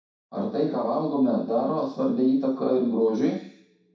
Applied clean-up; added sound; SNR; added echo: none; none; none; reverberation time 0.6 s.